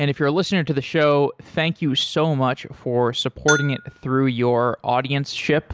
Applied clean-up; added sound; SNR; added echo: none; Bell; 9 dB; none.